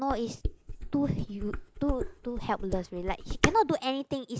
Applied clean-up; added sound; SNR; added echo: neural mask model Resemble Enhance denoiser.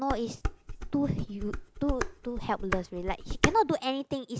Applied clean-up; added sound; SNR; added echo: none; Dishes, pots, and pans; 3 dB; none.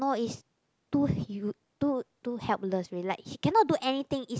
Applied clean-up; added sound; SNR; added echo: none; none; none; none.